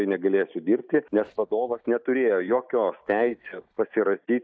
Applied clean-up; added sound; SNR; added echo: neural mask model DeepFilterNet 3.